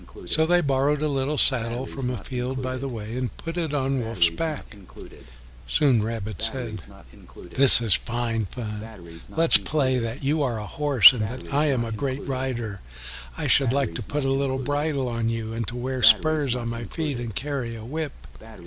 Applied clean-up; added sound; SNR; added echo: none; Breathing; 17 dB; none.